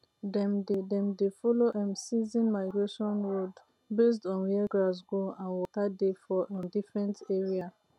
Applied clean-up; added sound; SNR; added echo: none; none; none; none.